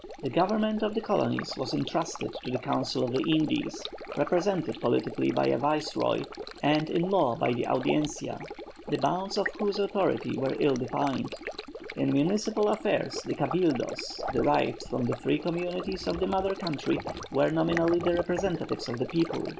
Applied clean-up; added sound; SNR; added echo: none; Stream; 11 dB; none.